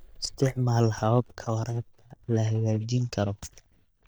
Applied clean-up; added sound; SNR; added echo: neural mask model DeepFilterNet 3.